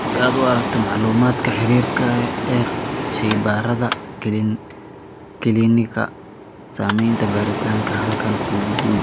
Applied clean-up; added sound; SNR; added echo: none; Mechanical fan; 5 dB; none.